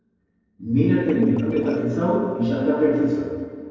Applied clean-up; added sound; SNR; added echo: neural separator model SepFormer DNS4.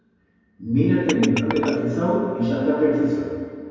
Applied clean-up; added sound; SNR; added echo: none; Glass; 14 dB; reverberation time 2.2 s.